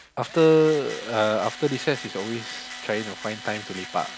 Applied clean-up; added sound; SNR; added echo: none; Tools; 14 dB; none.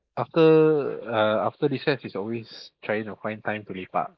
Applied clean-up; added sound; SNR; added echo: neural mask model Resemble Enhance denoiser.